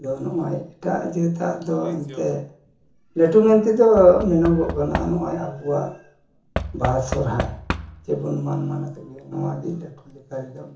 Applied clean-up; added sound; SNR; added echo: none; Knock / Wood; 13 dB; reverberation time 0.7 s.